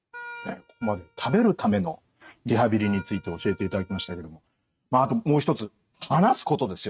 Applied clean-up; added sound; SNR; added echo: neural mask model RNNoise.